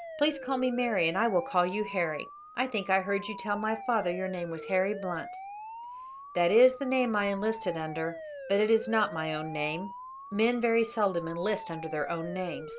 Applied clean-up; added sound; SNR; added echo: none; Siren; 13 dB; none.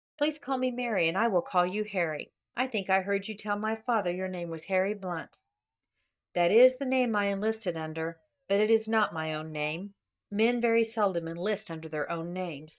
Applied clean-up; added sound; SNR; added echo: neural mask model DeepFilterNet 3.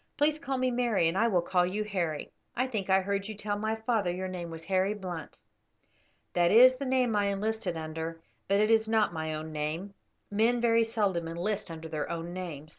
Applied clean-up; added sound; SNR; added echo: none; none; none; none.